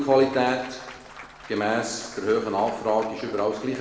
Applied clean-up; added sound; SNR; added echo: none; Applause / Cheering / Clapping; 19 dB; reverberation time 1.1 s.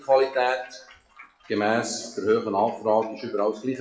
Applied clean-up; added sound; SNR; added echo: classical method WPE with log-MMSE.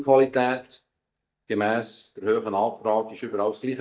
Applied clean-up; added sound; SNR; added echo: neural mask model DeepFilterNet 3.